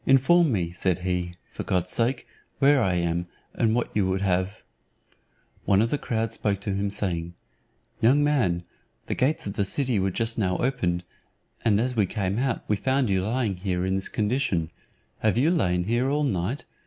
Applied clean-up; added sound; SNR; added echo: none; none; none; none.